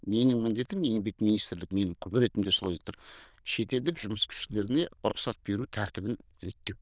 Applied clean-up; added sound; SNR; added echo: neural diffusion model UNIVERSE++.